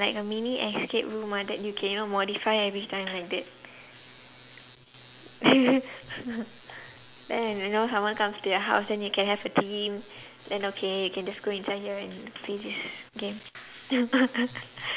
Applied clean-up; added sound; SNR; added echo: none; none; none; none.